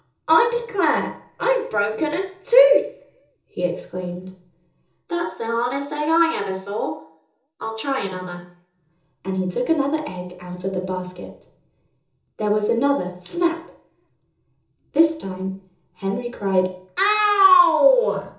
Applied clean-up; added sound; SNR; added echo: none; none; none; reverberation time 0.6 s.